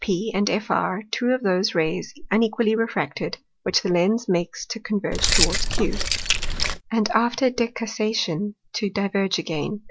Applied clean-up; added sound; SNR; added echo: none; Keys jangling; -2 dB; none.